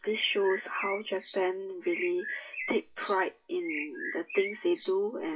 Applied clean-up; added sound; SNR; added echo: classical method WPE with log-MMSE.